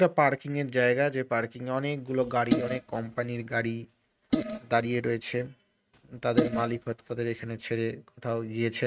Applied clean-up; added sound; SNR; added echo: neural mask model RNNoise.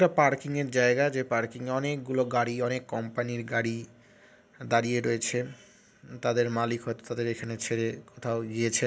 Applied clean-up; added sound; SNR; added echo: none; none; none; none.